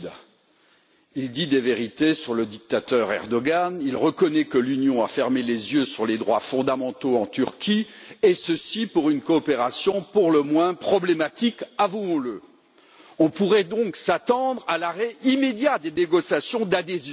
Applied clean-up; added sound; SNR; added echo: none; none; none; none.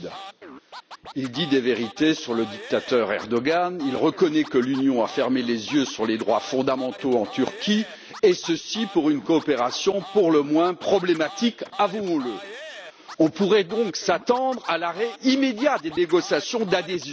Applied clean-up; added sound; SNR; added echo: none; Scratching (performance technique); 18 dB; none.